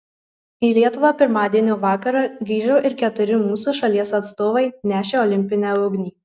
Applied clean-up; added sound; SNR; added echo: none; none; none; none.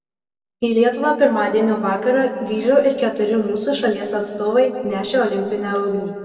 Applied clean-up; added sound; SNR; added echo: none; none; none; reverberation time 1.8 s.